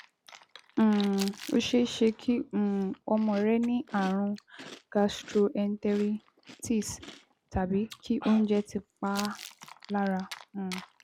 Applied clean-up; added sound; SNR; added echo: none; Chewing, mastication + Crumpling, crinkling; 18 dB; none.